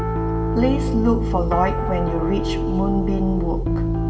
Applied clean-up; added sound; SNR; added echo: none; Piano; -2 dB; reverberation time 2.8 s.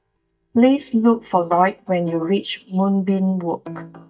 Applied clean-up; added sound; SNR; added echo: neural mask model DeepFilterNet 3.